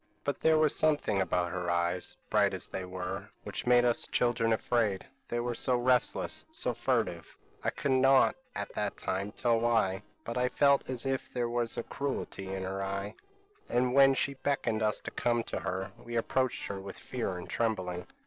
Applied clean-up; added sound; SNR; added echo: neural separator model SepFormer DNS4.